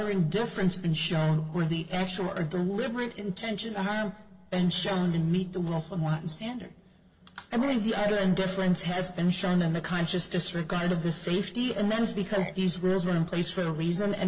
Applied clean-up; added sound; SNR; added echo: neural separator model SepFormer DNS4.